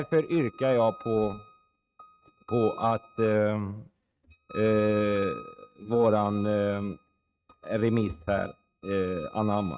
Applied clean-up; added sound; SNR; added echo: neural mask model RNNoise.